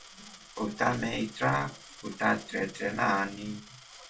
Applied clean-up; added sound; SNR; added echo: none; Coin (dropping); 19 dB; reverberation time 0.2 s.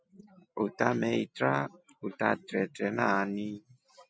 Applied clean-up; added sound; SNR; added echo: none; none; none; none.